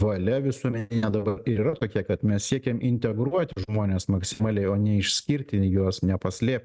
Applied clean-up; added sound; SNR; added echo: none; none; none; none.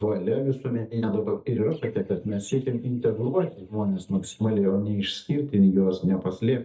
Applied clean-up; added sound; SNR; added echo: neural mask model DeepFilterNet 3.